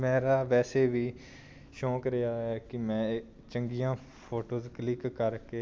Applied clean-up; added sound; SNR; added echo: none; none; none; none.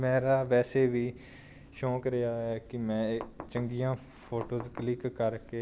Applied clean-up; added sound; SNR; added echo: none; Knock; 15 dB; none.